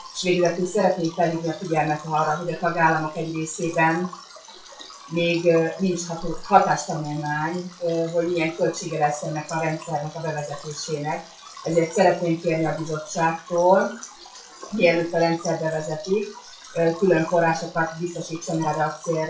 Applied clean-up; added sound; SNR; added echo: classical method WPE with log-MMSE.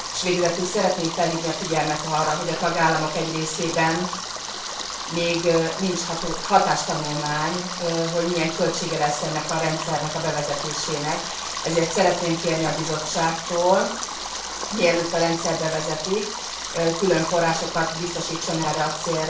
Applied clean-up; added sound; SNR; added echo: none; Stream; 7 dB; reverberation time 0.4 s.